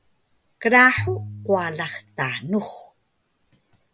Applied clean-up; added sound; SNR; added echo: none; Piano; 11 dB; none.